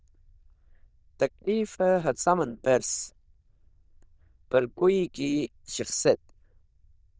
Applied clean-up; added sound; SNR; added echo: neural diffusion model UNIVERSE++.